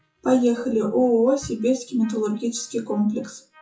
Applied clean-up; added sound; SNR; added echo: classical method WPE with log-MMSE.